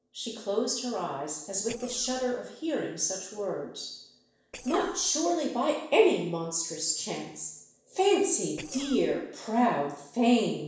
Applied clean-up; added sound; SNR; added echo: neural separator model SepFormer DNS4.